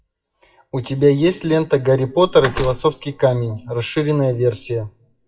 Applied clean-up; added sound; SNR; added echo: classical method WPE with log-MMSE.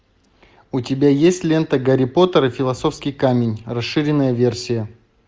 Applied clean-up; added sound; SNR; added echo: none; none; none; none.